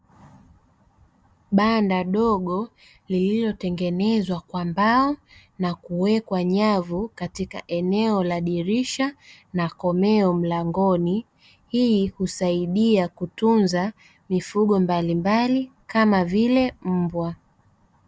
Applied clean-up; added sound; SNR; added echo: none; none; none; none.